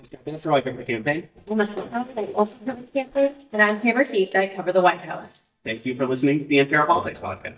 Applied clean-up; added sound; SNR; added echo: neural mask model DeepFilterNet 3.